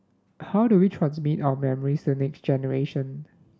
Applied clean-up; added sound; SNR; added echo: none; none; none; none.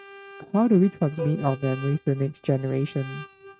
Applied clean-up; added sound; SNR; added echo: neural mask model RNNoise.